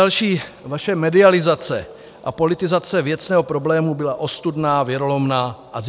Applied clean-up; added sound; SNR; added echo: none; none; none; none.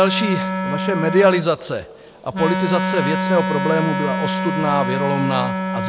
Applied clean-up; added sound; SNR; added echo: none; Wind instrument, woodwind instrument; 2 dB; none.